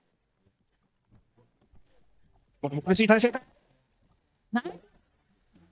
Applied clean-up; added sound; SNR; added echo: neural mask model DeepFilterNet 3.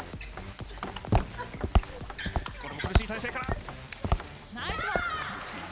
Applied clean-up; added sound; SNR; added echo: none; Walk, footsteps; -5 dB; none.